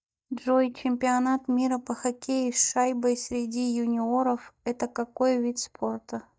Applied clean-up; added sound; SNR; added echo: neural mask model DeepFilterNet 3.